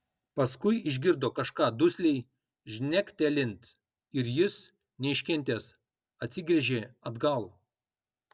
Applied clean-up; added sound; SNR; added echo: none; none; none; none.